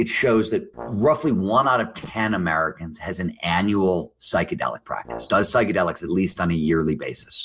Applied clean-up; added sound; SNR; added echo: neural separator model SepFormer DNS4.